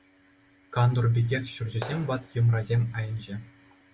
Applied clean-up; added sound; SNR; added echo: none; Clapping; 16 dB; none.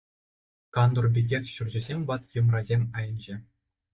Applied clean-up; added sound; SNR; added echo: neural mask model DeepFilterNet 3.